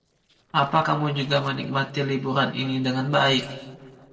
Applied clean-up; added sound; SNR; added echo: neural separator model SepFormer DNS4.